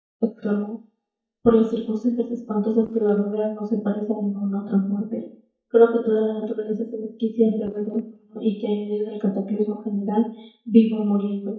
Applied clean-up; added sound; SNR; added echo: neural mask model DeepFilterNet 3.